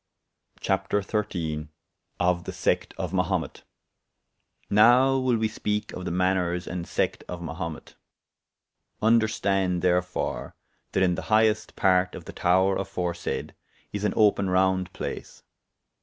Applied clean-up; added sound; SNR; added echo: none; none; none; none.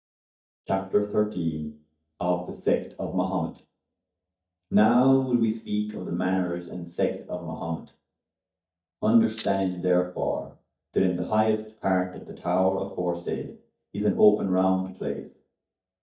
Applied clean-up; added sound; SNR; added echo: neural mask model DeepFilterNet 3.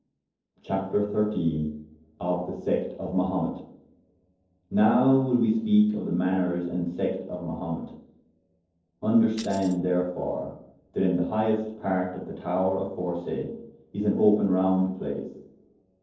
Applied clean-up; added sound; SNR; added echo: neural separator model SepFormer DNS4.